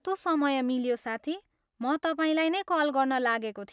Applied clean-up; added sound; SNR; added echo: none; none; none; none.